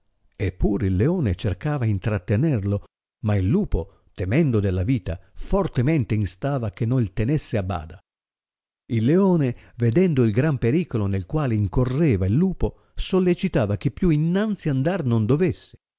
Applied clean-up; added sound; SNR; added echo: none; none; none; none.